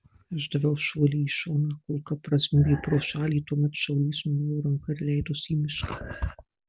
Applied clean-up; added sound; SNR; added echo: none; none; none; none.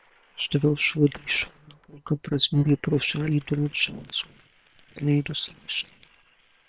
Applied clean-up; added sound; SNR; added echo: neural separator model SepFormer WHAM!.